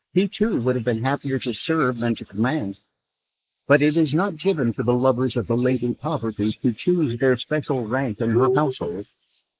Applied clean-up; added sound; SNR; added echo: neural mask model Resemble Enhance denoiser.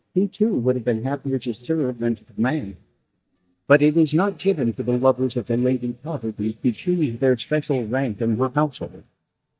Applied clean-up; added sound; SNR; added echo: neural mask model DeepFilterNet 3.